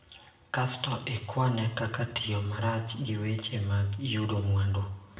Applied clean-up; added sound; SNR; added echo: none; none; none; reverberation time 0.8 s.